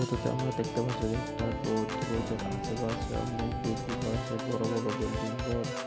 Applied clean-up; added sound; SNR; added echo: none; Organ; 1 dB; none.